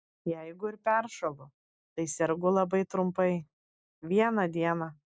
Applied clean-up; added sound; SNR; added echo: none; none; none; none.